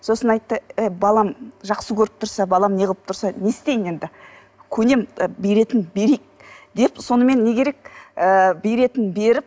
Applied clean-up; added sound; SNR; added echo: none; none; none; none.